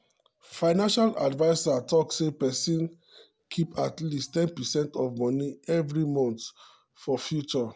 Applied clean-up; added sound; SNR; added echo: none; none; none; none.